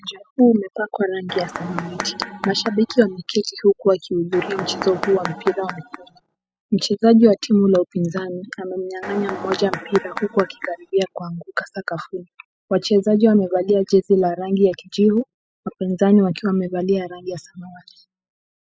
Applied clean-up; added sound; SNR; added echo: classical method spectral subtraction.